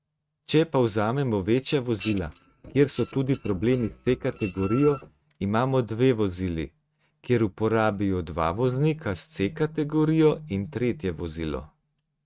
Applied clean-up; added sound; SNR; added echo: neural mask model RNNoise.